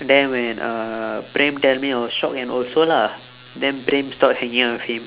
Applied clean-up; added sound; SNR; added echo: none; none; none; none.